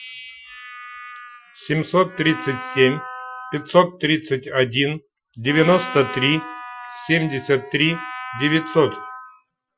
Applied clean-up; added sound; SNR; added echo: classical method Wiener filter.